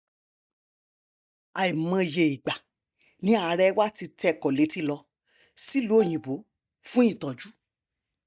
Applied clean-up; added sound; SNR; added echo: neural mask model DeepFilterNet 3.